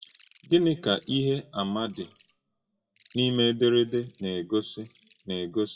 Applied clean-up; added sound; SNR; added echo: classical method WPE with log-MMSE.